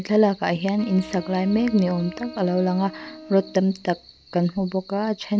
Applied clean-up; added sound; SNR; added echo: none; Wind instrument, woodwind instrument; 18 dB; none.